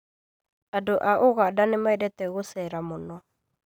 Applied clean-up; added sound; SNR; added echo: none; none; none; none.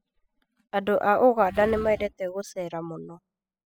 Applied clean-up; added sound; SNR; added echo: classical method spectral subtraction.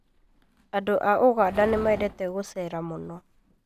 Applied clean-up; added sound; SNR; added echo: none; Livestock, farm animals, working animals; 17 dB; none.